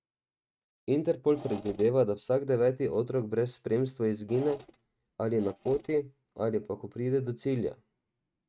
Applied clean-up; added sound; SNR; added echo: neural mask model RNNoise.